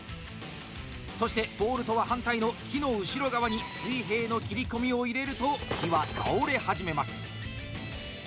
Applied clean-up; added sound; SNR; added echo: none; none; none; none.